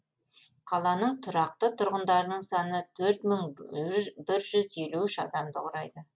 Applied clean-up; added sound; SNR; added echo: none; none; none; none.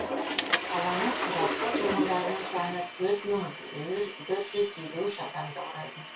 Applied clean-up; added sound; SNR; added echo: none; Toilet flush / Water; 1 dB; reverberation time 0.3 s.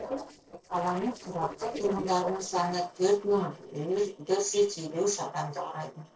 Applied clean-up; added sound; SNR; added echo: neural separator model SepFormer DNS4.